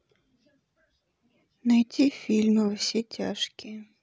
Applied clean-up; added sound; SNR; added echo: none; none; none; none.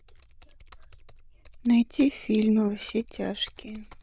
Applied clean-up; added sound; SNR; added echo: neural diffusion model UNIVERSE++.